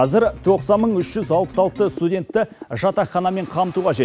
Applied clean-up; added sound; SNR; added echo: none; none; none; none.